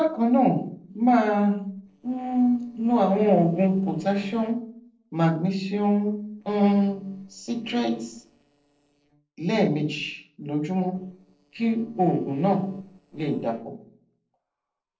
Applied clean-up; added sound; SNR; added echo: neural separator model SepFormer DNS4.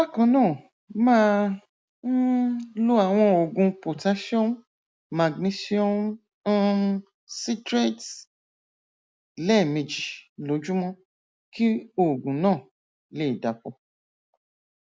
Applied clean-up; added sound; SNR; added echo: none; none; none; none.